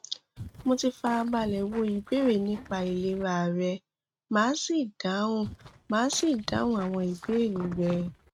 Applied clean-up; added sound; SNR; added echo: neural mask model RNNoise.